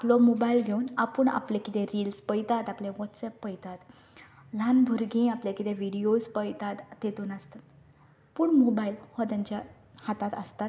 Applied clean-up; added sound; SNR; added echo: none; none; none; none.